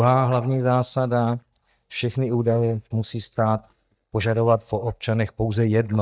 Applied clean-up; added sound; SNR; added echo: neural mask model DeepFilterNet 3.